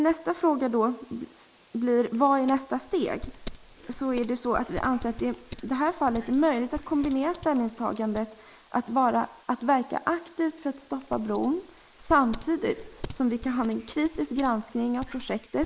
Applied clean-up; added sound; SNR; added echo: neural mask model Resemble Enhance denoiser.